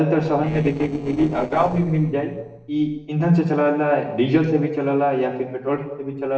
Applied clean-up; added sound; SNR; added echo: neural separator model SepFormer DNS4.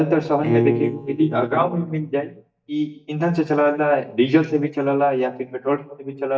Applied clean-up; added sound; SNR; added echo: neural mask model DeepFilterNet 3.